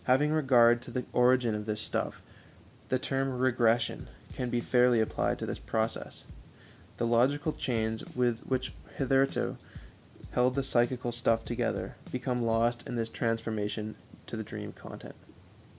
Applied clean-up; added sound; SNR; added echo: none; Drum / Drum kit; 17 dB; none.